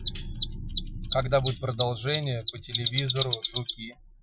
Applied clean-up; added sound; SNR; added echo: classical method Wiener filter.